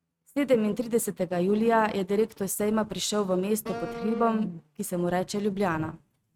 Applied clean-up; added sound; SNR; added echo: neural mask model RNNoise.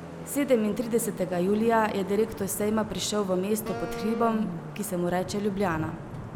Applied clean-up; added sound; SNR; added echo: none; Wind instrument, woodwind instrument + Traffic noise, roadway noise / Vehicle horn, car horn, honking; 11 dB; none.